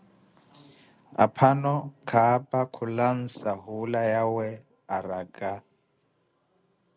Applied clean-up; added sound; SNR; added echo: none; none; none; none.